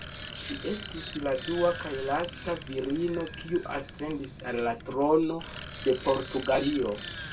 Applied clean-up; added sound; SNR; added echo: none; Bicycle; 10 dB; reverberation time 0.1 s.